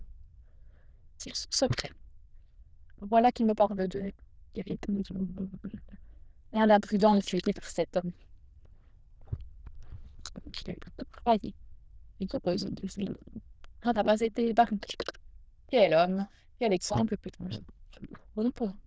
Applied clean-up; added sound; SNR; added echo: neural diffusion model UNIVERSE++.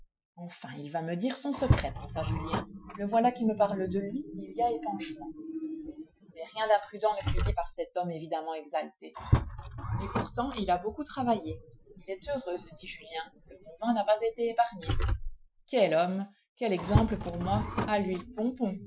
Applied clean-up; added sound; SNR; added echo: classical method Wiener filter.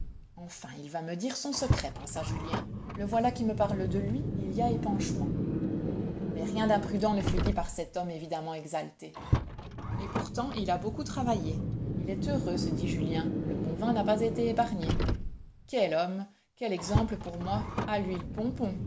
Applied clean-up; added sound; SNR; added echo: none; Car; 0 dB; none.